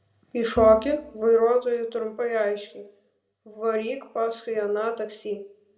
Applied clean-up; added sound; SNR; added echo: none; Bowed string instrument; 12 dB; reverberation time 0.4 s.